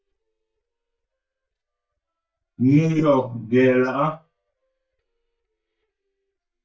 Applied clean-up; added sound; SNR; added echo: neural mask model DeepFilterNet 3.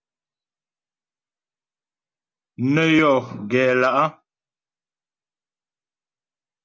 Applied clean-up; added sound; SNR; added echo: none; none; none; none.